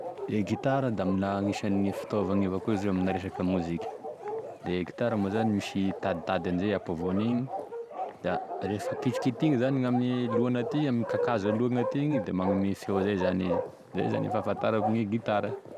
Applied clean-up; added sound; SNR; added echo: none; Bark; 7 dB; none.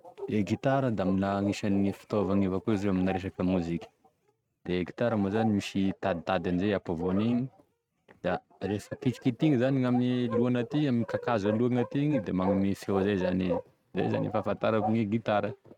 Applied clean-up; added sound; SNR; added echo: neural mask model RNNoise.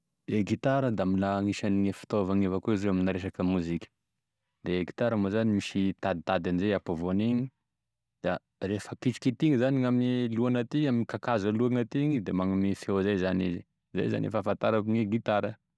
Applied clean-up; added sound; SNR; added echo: none; none; none; none.